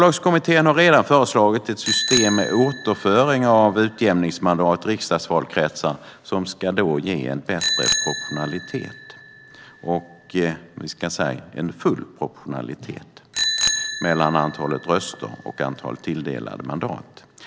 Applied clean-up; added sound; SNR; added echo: none; Bicycle bell; 9 dB; none.